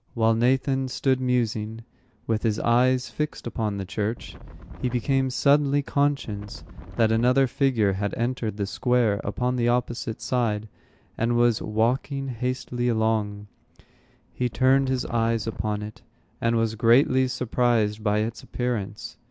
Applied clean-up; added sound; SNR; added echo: none; Wind; 15 dB; none.